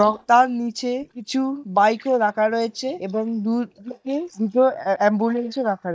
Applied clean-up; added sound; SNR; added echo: neural mask model DeepFilterNet 3.